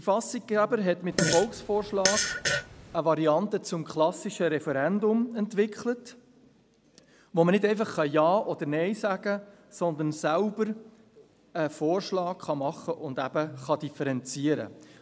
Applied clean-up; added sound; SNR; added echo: none; Fart; 1 dB; none.